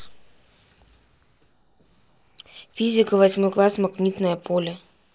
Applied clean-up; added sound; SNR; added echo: neural mask model Resemble Enhance denoiser.